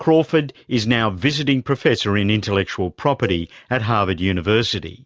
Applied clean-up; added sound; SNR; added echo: none; Cowbell; 20 dB; none.